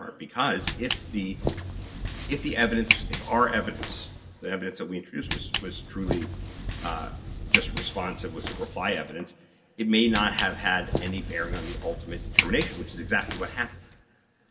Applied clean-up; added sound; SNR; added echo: none; Walk, footsteps; 2 dB; reverberation time 1.5 s.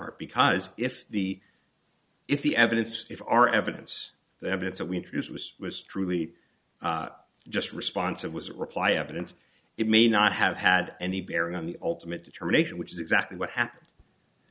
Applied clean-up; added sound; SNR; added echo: none; none; none; none.